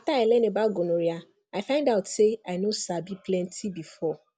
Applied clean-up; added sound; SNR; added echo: none; none; none; none.